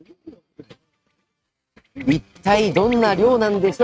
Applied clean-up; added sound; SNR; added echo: neural mask model RNNoise.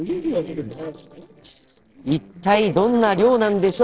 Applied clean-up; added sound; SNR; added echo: neural separator model SepFormer DNS4.